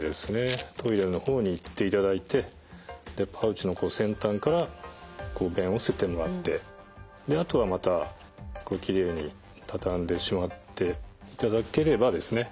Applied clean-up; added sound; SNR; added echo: none; none; none; none.